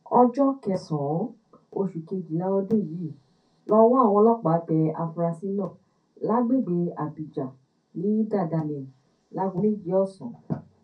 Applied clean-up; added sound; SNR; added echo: none; none; none; reverberation time 0.3 s.